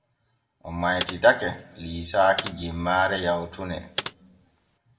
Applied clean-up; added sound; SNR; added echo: none; Computer keyboard; 12 dB; reverberation time 0.5 s.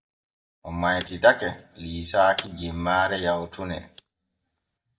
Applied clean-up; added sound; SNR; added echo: neural mask model DeepFilterNet 3.